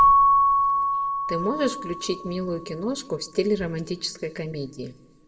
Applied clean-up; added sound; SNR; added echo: none; Keyboard (musical) / Bell; -5 dB; reverberation time 1.1 s.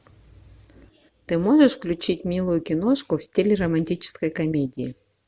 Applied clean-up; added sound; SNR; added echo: none; none; none; none.